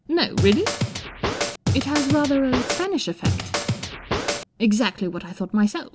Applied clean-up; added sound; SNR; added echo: none; Scratching (performance technique); 1 dB; none.